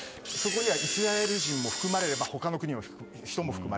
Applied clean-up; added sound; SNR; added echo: none; Camera; 1 dB; none.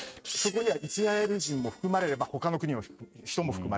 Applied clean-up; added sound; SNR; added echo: neural mask model RNNoise.